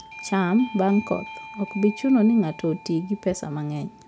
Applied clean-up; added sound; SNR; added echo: none; Doorbell; 17 dB; none.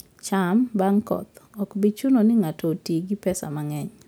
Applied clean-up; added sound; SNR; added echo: none; none; none; none.